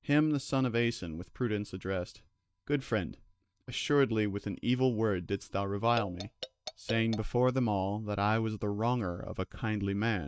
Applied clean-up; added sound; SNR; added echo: neural mask model DeepFilterNet 3.